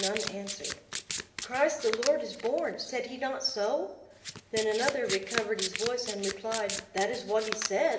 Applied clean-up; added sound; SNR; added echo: none; Domestic sounds, home sounds; 7 dB; reverberation time 0.8 s.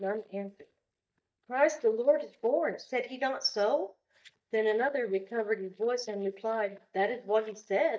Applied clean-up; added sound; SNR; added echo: neural mask model DeepFilterNet 3.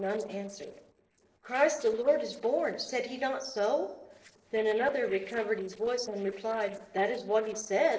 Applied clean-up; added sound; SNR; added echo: neural separator model SepFormer DNS4.